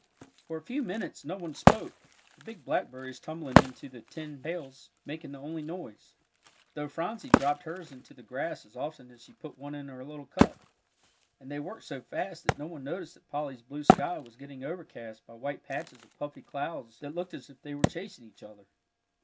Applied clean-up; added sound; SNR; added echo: none; Wood; -5 dB; none.